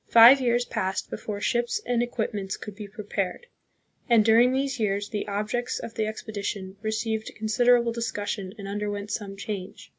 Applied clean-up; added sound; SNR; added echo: none; none; none; none.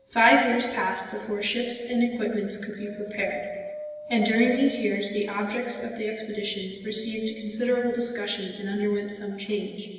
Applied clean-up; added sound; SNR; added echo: none; Wind; 17 dB; reverberation time 1.2 s.